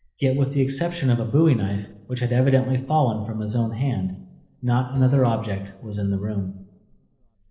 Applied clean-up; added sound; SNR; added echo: neural separator model SepFormer DNS4.